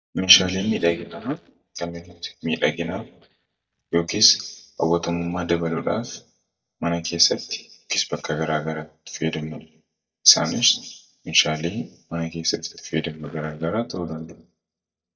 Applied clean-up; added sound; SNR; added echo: neural mask model DeepFilterNet 3.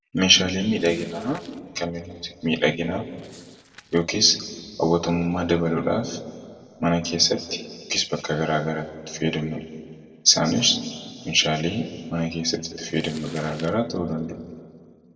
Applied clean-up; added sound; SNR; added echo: neural separator model SepFormer DNS4.